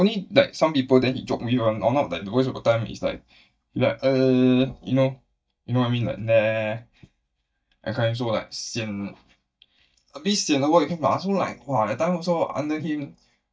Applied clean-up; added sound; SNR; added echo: neural mask model DeepFilterNet 3.